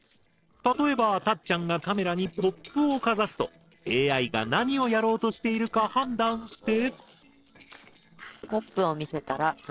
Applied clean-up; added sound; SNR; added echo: neural separator model SepFormer DNS4.